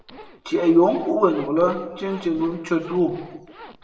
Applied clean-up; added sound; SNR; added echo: none; Zipper (clothing); 20 dB; reverberation time 0.9 s.